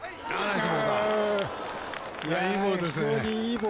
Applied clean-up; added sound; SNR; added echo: none; none; none; none.